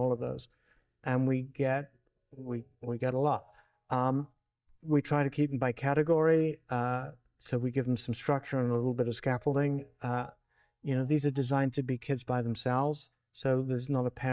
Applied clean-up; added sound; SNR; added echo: neural mask model DeepFilterNet 3.